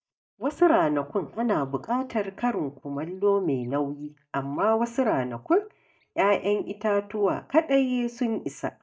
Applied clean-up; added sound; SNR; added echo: neural mask model DeepFilterNet 3.